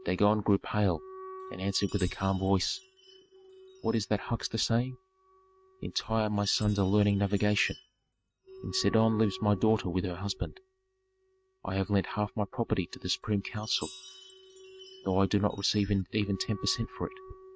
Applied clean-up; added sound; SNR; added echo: neural mask model RNNoise.